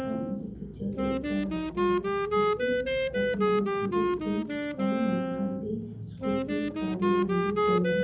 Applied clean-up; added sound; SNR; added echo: none; Wind instrument, woodwind instrument; -3 dB; reverberation time 0.9 s.